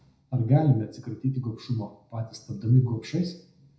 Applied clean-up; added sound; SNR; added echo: none; none; none; reverberation time 0.5 s.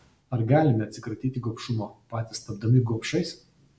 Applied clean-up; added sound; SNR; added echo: none; none; none; none.